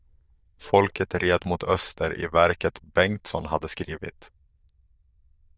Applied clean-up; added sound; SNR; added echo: neural diffusion model UNIVERSE++.